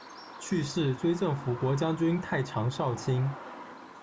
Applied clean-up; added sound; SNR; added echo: none; Bird vocalization, bird call, bird song; 14 dB; none.